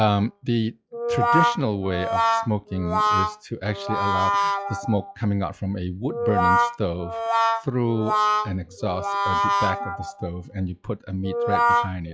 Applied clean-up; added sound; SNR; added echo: classical method log-MMSE.